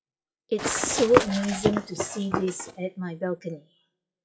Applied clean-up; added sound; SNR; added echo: classical method WPE with log-MMSE.